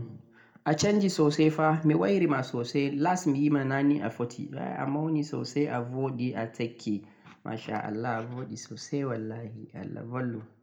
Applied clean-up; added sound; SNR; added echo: none; none; none; reverberation time 0.4 s.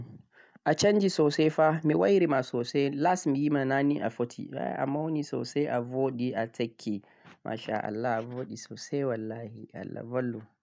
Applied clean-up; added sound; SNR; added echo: none; none; none; none.